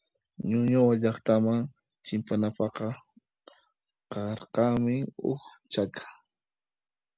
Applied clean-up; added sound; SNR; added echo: none; none; none; none.